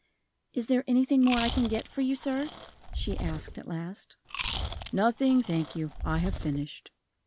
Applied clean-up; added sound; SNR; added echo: none; Chewing, mastication; 7 dB; none.